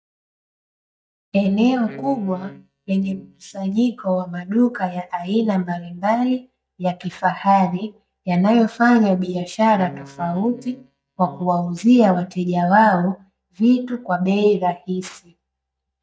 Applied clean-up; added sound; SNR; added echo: neural mask model DeepFilterNet 3.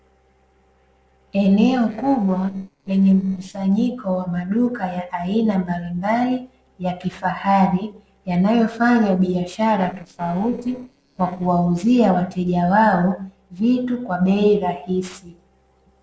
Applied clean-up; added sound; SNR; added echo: neural separator model SepFormer DNS4.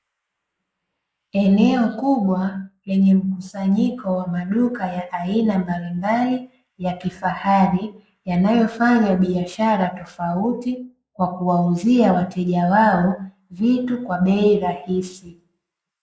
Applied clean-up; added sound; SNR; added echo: neural mask model Resemble Enhance denoiser.